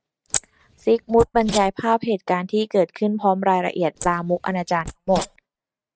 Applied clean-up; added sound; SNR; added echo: neural mask model RNNoise.